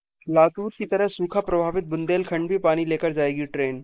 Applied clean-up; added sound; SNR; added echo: neural mask model Resemble Enhance denoiser.